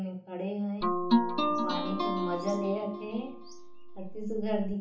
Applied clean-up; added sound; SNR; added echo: none; Guitar; -3 dB; reverberation time 1.2 s.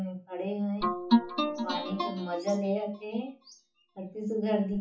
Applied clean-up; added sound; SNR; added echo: classical method WPE with log-MMSE.